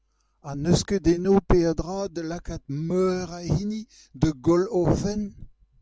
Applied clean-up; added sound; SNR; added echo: none; none; none; none.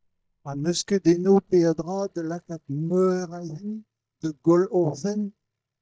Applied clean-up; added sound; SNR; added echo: neural mask model DeepFilterNet 3.